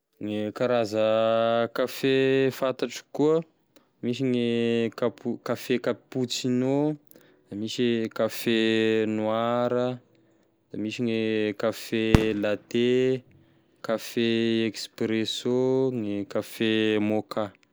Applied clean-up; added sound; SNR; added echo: none; Fireworks; 4 dB; none.